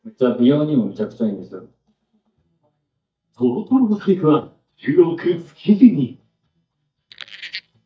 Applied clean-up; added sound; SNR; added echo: neural mask model DeepFilterNet 3.